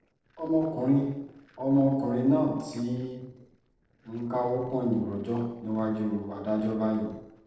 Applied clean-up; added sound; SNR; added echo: neural separator model SepFormer DNS4.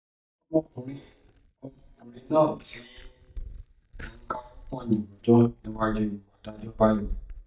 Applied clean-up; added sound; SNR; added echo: neural mask model DeepFilterNet 3.